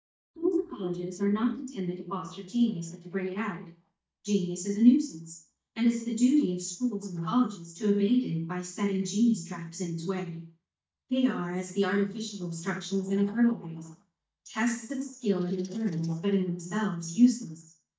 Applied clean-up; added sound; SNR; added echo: neural mask model DeepFilterNet 3.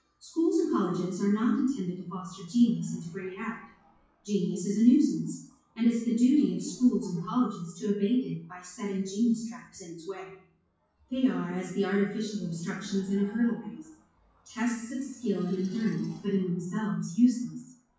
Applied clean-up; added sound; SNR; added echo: classical method WPE with log-MMSE.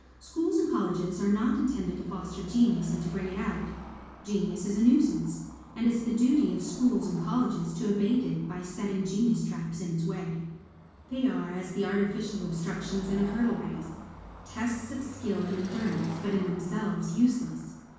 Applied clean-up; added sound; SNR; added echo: none; Car passing by / Traffic noise, roadway noise; 17 dB; reverberation time 1.2 s.